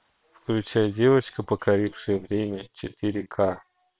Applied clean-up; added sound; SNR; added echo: neural separator model SepFormer WHAM!.